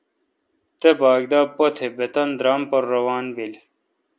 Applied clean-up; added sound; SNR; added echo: none; none; none; none.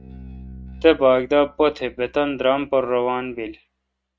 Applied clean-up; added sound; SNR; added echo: neural mask model RNNoise.